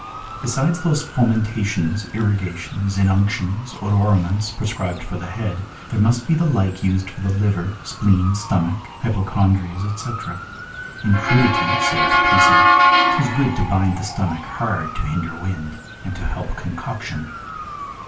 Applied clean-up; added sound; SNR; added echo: none; Motor vehicle (road) / Siren; 3 dB; reverberation time 0.3 s.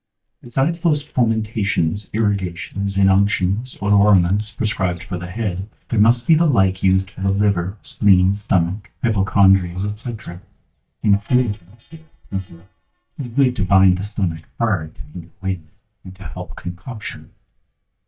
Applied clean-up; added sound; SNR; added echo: neural mask model DeepFilterNet 3.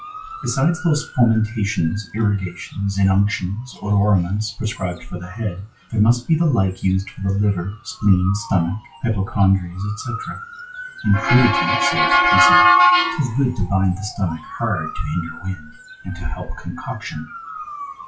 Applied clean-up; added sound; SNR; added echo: classical method WPE with log-MMSE.